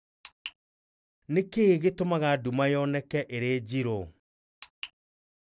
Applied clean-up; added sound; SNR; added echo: none; none; none; none.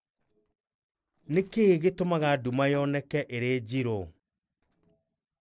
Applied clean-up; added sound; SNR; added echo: neural separator model SepFormer DNS4.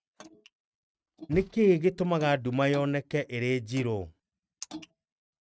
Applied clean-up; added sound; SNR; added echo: neural mask model RNNoise.